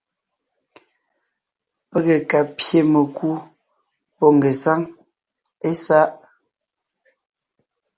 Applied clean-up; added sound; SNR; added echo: none; none; none; none.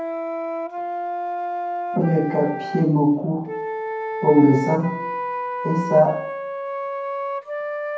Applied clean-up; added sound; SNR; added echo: none; Wind instrument, woodwind instrument; 5 dB; reverberation time 0.9 s.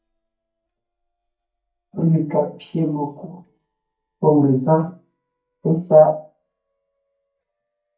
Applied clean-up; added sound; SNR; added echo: neural mask model DeepFilterNet 3.